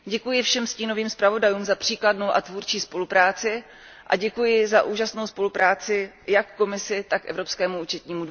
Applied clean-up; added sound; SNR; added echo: none; none; none; none.